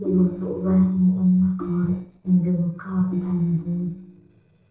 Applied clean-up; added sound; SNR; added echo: neural separator model SepFormer DNS4.